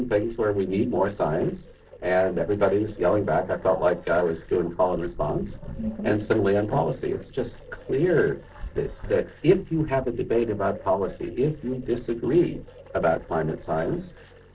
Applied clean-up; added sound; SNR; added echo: neural separator model SepFormer DNS4.